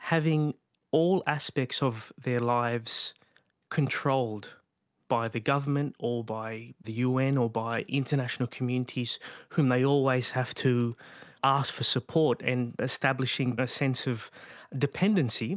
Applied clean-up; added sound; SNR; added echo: none; none; none; none.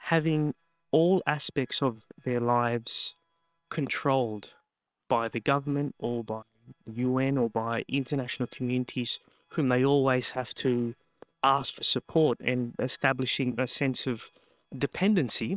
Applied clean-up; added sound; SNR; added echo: neural separator model SepFormer WHAM!.